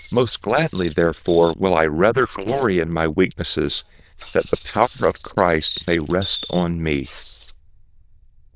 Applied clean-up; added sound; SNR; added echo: neural diffusion model UNIVERSE++.